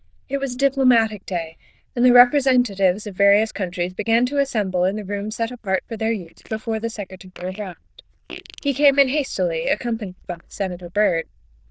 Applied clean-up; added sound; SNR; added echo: neural diffusion model UNIVERSE++.